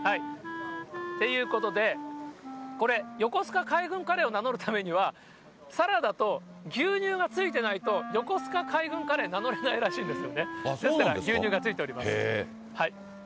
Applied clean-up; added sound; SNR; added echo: none; Wind instrument, woodwind instrument; 11 dB; none.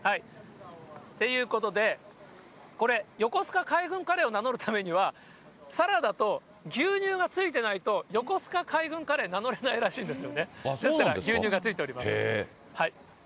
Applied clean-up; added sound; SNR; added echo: none; none; none; none.